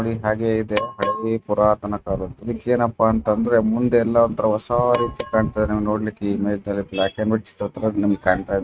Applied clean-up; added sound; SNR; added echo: neural mask model RNNoise.